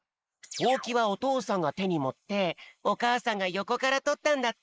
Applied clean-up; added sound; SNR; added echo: neural mask model Resemble Enhance denoiser.